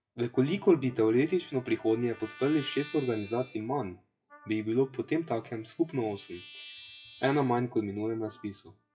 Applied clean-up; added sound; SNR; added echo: classical method WPE with log-MMSE.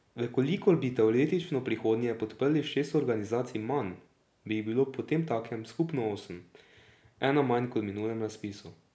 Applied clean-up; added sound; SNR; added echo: none; none; none; none.